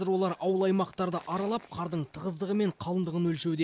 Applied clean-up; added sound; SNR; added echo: none; none; none; none.